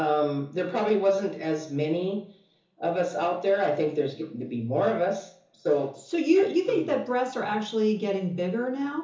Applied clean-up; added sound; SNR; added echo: none; none; none; reverberation time 0.7 s.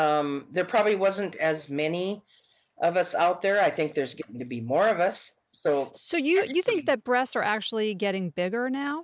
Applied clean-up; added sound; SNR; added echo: none; none; none; none.